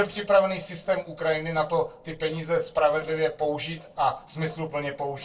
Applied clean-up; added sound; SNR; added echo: neural separator model SepFormer DNS4.